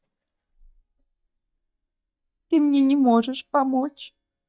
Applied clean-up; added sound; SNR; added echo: neural mask model DeepFilterNet 3.